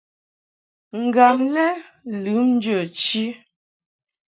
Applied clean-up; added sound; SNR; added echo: neural mask model DeepFilterNet 3.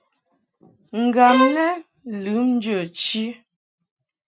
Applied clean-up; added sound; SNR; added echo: neural mask model RNNoise.